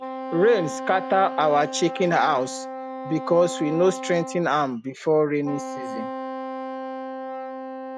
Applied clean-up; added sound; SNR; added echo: none; Wind instrument, woodwind instrument; 9 dB; none.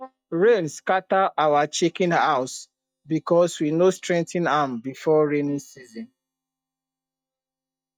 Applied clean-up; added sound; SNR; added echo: neural mask model DeepFilterNet 3.